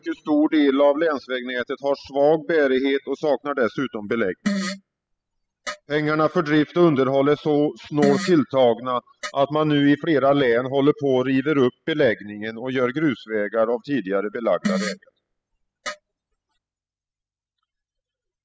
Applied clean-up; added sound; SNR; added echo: classical method spectral subtraction.